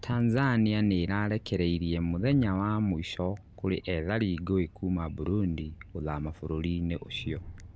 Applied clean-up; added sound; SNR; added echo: none; Train; 19 dB; none.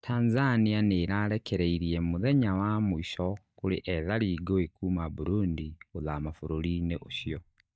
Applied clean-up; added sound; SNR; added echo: neural mask model DeepFilterNet 3.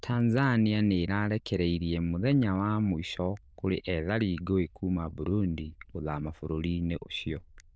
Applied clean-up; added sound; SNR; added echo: neural diffusion model UNIVERSE++.